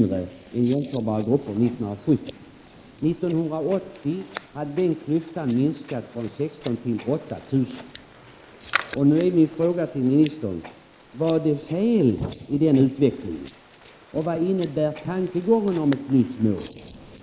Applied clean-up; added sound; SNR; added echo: neural mask model Resemble Enhance denoiser.